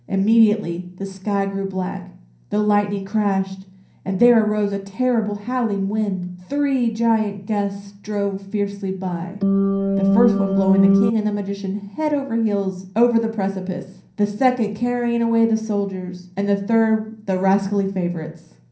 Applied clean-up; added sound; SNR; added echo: none; Organ; -4 dB; reverberation time 0.6 s.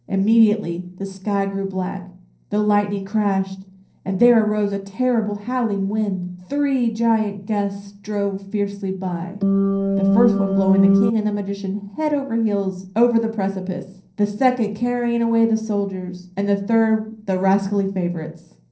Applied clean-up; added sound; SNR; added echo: neural separator model SepFormer DNS4.